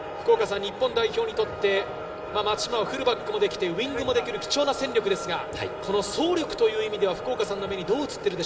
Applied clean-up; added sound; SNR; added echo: none; Wind instrument, woodwind instrument; 16 dB; reverberation time 1.7 s.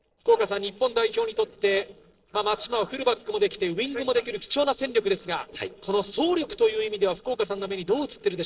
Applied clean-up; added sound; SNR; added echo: neural separator model SepFormer DNS4.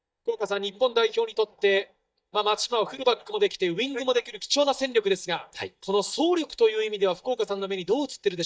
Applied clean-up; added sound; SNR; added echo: neural mask model DeepFilterNet 3.